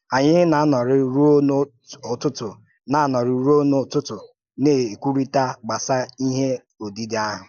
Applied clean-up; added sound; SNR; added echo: neural mask model Resemble Enhance denoiser.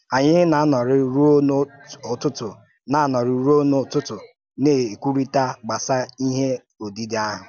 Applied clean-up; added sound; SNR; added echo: none; none; none; none.